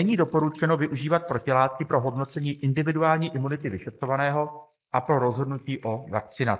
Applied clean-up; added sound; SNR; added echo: neural mask model Resemble Enhance denoiser.